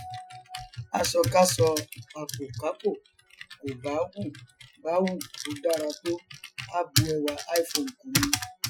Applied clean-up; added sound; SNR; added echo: classical method Wiener filter.